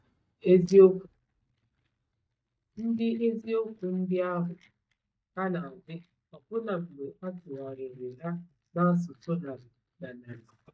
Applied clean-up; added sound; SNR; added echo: neural mask model DeepFilterNet 3.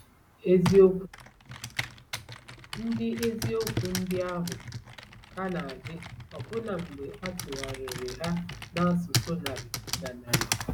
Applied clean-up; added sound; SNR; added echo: none; Computer keyboard; 6 dB; none.